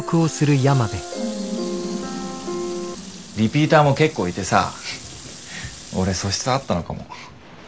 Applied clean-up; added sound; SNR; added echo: none; Water tap, faucet; 18 dB; none.